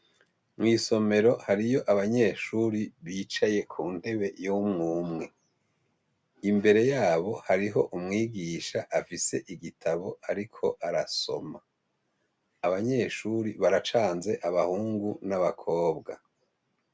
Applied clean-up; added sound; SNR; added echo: none; none; none; none.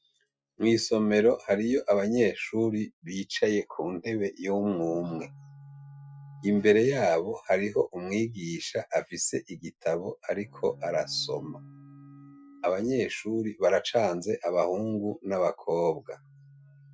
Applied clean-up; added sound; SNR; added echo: classical method Wiener filter.